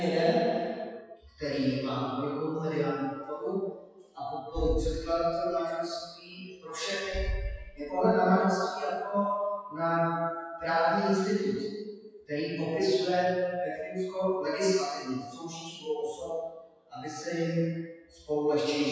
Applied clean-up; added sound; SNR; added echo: classical method WPE with log-MMSE.